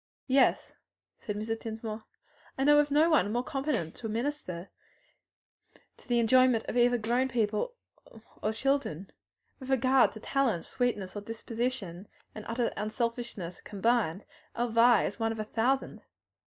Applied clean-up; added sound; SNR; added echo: neural mask model DeepFilterNet 3.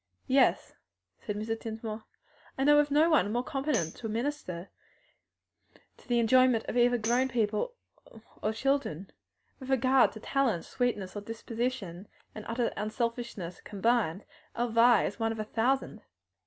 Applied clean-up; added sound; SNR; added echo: none; Tambourine; 14 dB; none.